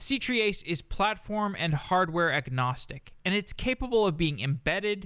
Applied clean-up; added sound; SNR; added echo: none; none; none; none.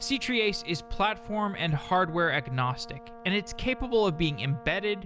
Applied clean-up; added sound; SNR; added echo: none; Brass instrument; 17 dB; none.